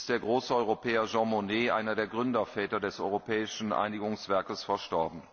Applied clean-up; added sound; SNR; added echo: none; none; none; none.